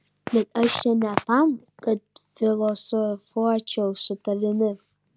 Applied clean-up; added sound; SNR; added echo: none; none; none; none.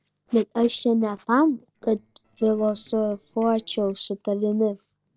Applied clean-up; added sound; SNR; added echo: neural separator model SepFormer DNS4.